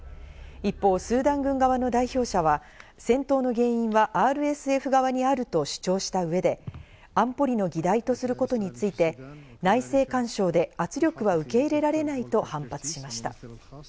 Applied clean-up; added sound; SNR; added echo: none; none; none; none.